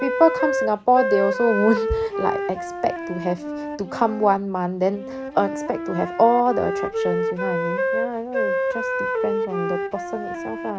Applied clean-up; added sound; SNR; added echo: none; Wind instrument, woodwind instrument; 3 dB; none.